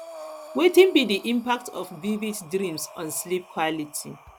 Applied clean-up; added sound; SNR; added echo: none; Breathing; 19 dB; none.